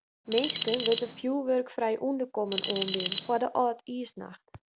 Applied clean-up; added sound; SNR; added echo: none; Alarm; -4 dB; none.